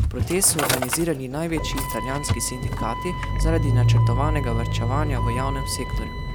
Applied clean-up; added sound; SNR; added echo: none; Slam / Engine starting; -4 dB; none.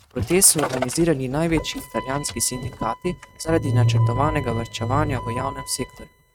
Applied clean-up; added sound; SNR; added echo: neural mask model RNNoise.